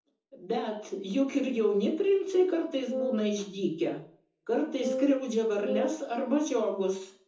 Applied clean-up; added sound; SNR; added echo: neural separator model SepFormer DNS4.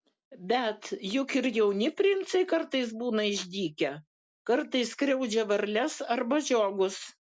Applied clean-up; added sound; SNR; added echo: none; none; none; none.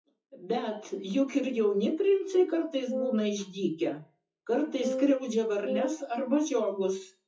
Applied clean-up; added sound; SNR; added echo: classical method WPE with log-MMSE.